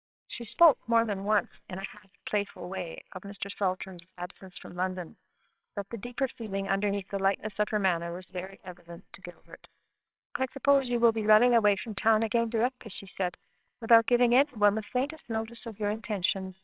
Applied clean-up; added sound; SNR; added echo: neural separator model SepFormer WHAMR!.